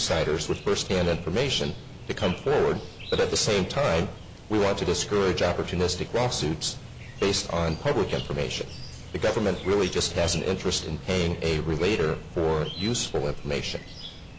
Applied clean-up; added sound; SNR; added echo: none; Chirp, tweet; 14 dB; none.